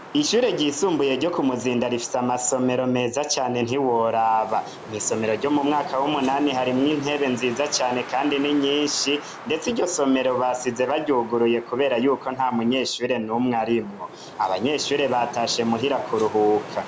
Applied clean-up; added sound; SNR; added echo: none; Wind; 16 dB; none.